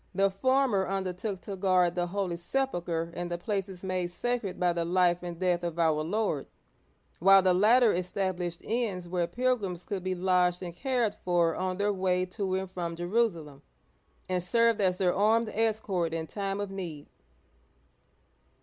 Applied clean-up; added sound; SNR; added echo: none; none; none; none.